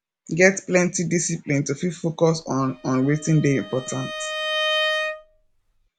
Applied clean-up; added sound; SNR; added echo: none; Bowed string instrument; 6 dB; none.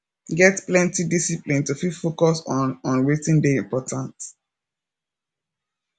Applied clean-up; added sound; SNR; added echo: none; none; none; none.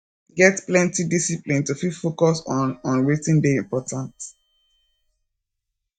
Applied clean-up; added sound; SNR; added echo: neural mask model DeepFilterNet 3.